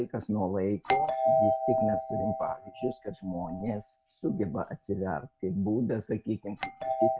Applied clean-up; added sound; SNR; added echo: neural mask model RNNoise.